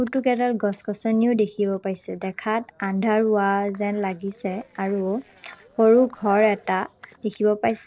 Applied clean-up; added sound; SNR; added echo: neural separator model SepFormer DNS4.